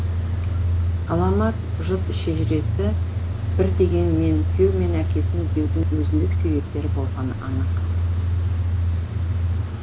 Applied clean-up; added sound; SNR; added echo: none; Idling / Engine starting / Accelerating, revving, vroom / Car; -5 dB; none.